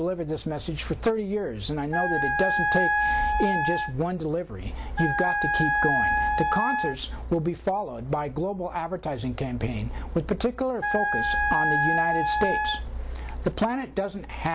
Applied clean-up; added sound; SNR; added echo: none; Wind instrument, woodwind instrument; -3 dB; none.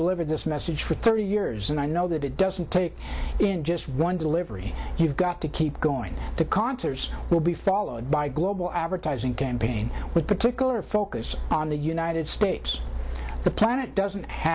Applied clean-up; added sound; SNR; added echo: none; none; none; none.